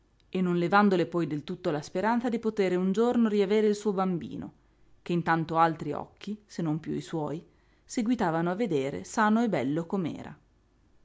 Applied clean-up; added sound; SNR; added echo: none; none; none; none.